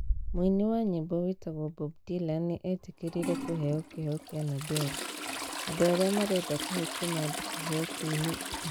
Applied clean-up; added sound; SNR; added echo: none; Trickle, dribble / Toilet flush; 5 dB; none.